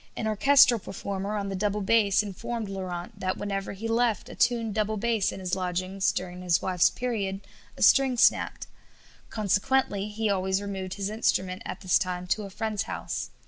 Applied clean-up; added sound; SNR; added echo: none; none; none; none.